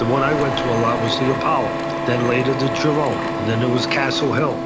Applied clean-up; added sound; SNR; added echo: none; Printer; 2 dB; none.